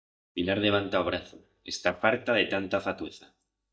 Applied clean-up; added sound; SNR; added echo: neural mask model DeepFilterNet 3.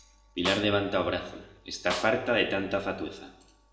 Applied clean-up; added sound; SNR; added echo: none; Snare drum; 9 dB; reverberation time 0.9 s.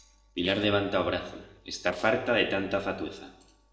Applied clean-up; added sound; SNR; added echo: neural separator model SepFormer DNS4.